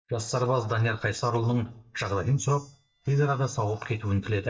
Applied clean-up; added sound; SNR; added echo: neural mask model DeepFilterNet 3.